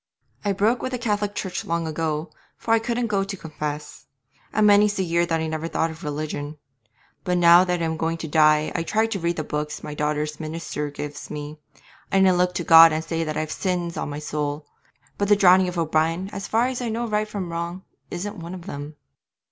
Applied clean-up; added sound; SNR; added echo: none; none; none; none.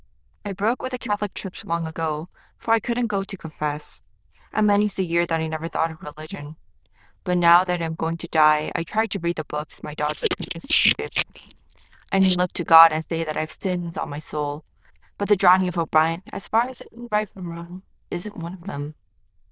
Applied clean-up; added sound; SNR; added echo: neural diffusion model UNIVERSE++.